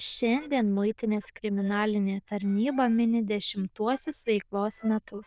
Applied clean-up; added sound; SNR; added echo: neural diffusion model UNIVERSE++.